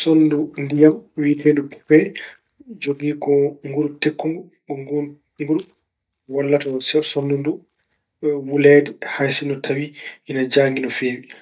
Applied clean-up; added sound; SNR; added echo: neural mask model DeepFilterNet 3.